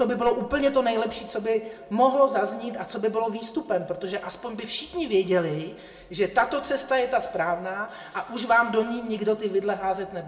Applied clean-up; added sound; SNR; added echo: none; none; none; reverberation time 0.6 s.